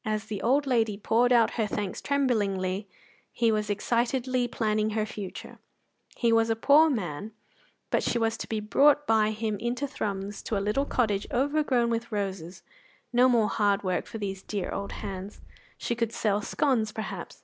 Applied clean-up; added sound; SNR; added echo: none; Purr; 16 dB; none.